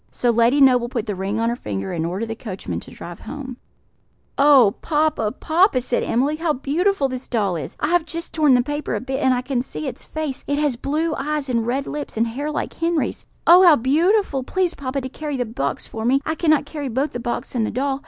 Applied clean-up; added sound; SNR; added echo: none; none; none; none.